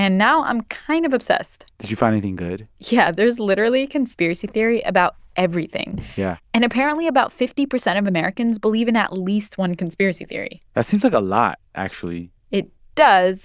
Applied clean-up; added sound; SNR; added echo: neural diffusion model UNIVERSE++.